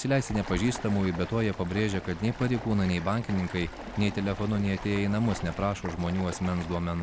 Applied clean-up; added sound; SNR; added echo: none; Stream; 12 dB; none.